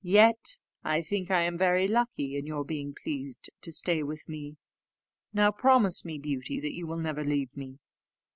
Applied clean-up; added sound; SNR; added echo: none; none; none; none.